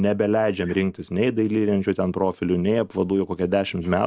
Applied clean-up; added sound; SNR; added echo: neural mask model Resemble Enhance denoiser.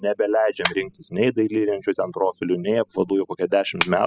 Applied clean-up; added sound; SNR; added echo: classical method spectral subtraction.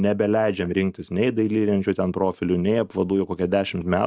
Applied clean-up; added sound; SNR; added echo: neural mask model DeepFilterNet 3.